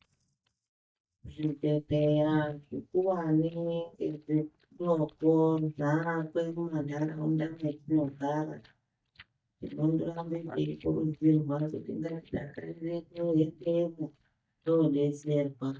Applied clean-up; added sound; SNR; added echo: neural mask model DeepFilterNet 3.